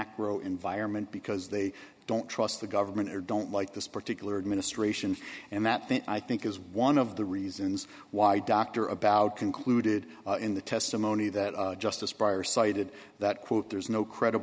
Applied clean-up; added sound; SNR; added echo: none; none; none; none.